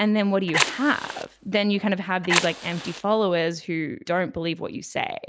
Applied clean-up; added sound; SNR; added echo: none; Fire; 4 dB; none.